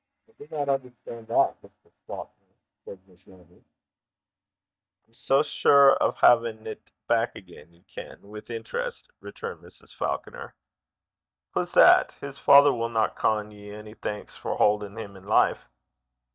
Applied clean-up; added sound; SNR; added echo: neural mask model DeepFilterNet 3.